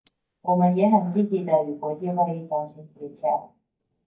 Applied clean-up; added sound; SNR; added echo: neural mask model DeepFilterNet 3.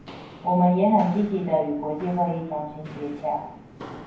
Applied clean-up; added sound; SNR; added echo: none; Walk, footsteps; 18 dB; reverberation time 0.9 s.